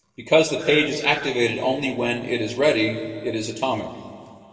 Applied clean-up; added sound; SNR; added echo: none; Breathing; 14 dB; reverberation time 2.0 s.